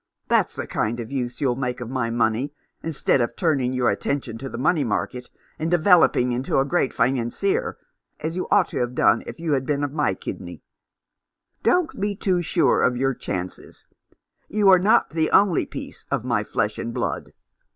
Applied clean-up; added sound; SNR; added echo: none; none; none; none.